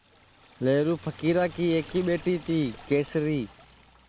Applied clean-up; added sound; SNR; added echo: none; Liquid; 20 dB; none.